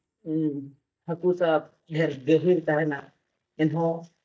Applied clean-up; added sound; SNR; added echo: neural mask model DeepFilterNet 3.